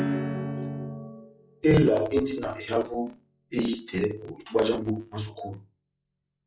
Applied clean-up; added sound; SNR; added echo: classical method log-MMSE.